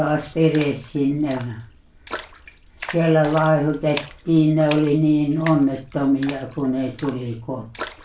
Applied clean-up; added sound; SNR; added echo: none; Splash, splatter; 14 dB; reverberation time 0.3 s.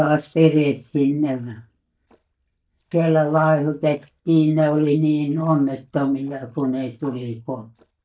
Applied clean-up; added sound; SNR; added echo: neural mask model DeepFilterNet 3.